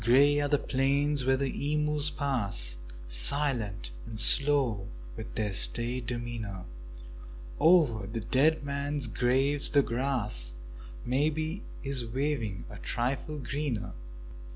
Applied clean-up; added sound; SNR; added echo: none; none; none; none.